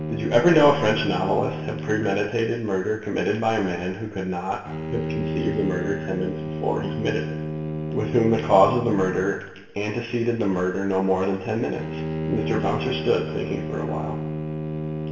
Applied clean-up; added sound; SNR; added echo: none; Bowed string instrument; 6 dB; reverberation time 1.1 s.